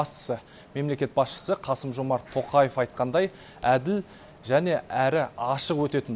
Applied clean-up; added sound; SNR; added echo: none; none; none; none.